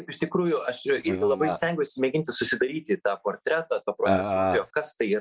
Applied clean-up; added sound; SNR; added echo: neural mask model Resemble Enhance denoiser.